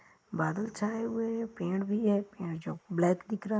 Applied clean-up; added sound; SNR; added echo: neural mask model Resemble Enhance denoiser.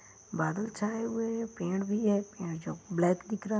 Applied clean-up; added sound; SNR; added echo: none; none; none; none.